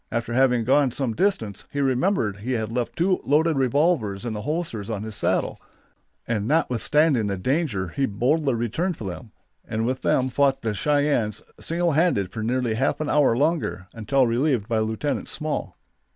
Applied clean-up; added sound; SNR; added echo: none; Tambourine; 18 dB; none.